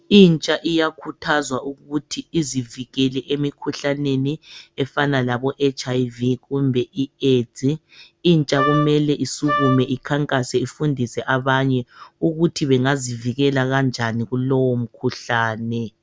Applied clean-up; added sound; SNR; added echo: none; Wind instrument, woodwind instrument; 4 dB; none.